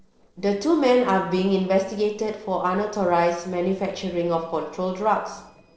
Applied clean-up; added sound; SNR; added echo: neural separator model SepFormer DNS4.